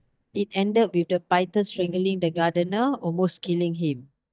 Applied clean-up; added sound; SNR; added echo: neural mask model DeepFilterNet 3.